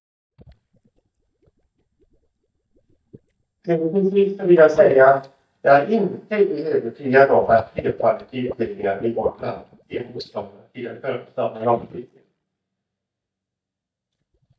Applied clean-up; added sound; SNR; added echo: neural mask model DeepFilterNet 3.